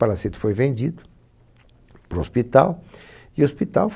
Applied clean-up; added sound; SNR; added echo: none; none; none; none.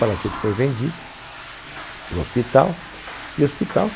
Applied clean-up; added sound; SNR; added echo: none; Toilet flush / Water; 12 dB; none.